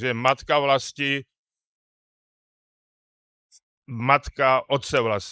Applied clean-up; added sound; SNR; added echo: neural mask model Resemble Enhance denoiser.